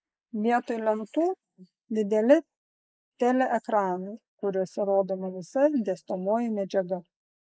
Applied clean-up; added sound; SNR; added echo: neural mask model Resemble Enhance denoiser.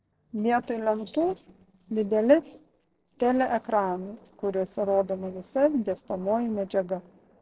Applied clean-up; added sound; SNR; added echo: neural separator model SepFormer DNS4.